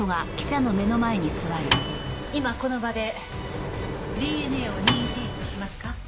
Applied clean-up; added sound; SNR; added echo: none; Microwave oven; 2 dB; none.